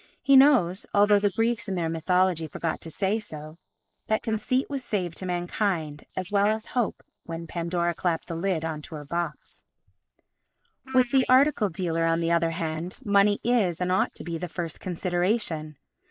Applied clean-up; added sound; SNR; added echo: neural mask model Resemble Enhance denoiser.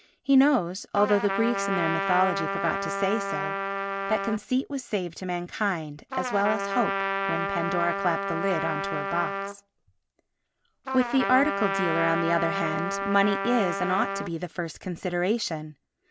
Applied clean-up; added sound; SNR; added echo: none; Trumpet; 2 dB; none.